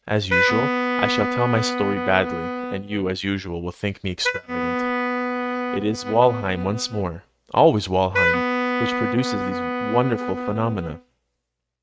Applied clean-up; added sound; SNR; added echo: neural mask model RNNoise.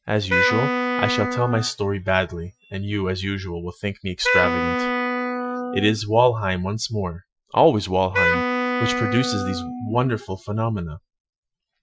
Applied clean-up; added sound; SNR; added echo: classical method Wiener filter.